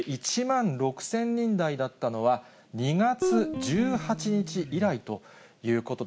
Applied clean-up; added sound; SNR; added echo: none; Guitar; 5 dB; none.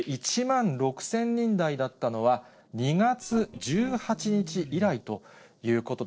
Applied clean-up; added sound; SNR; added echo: neural separator model SepFormer DNS4.